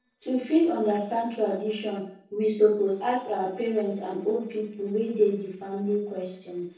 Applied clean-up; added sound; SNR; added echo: neural separator model SepFormer DNS4.